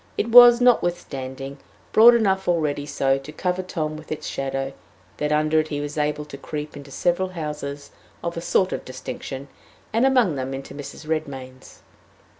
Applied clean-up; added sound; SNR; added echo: none; none; none; none.